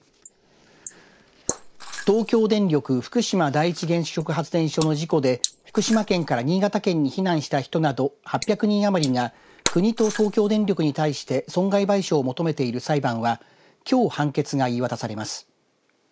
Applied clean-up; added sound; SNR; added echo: neural mask model Resemble Enhance denoiser.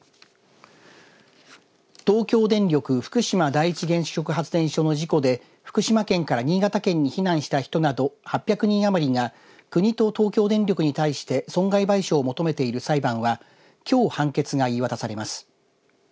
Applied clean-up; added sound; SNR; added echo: none; none; none; none.